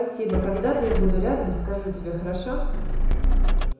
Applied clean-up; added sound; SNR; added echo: none; Motor vehicle (road); -4 dB; reverberation time 1.0 s.